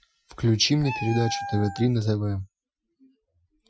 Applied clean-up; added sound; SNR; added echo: classical method Wiener filter.